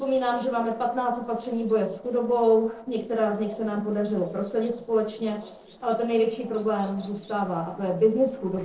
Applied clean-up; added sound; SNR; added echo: neural separator model SepFormer DNS4.